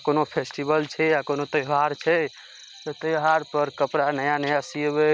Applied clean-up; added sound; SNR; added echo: none; none; none; none.